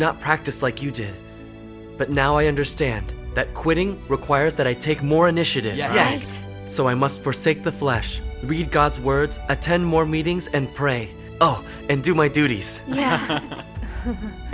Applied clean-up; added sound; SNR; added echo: none; none; none; none.